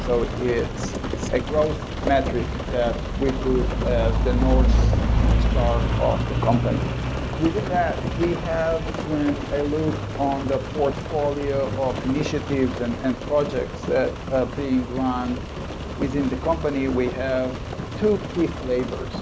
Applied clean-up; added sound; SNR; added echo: none; Rain; 0 dB; none.